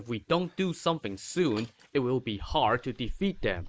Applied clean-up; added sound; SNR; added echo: neural mask model Resemble Enhance denoiser.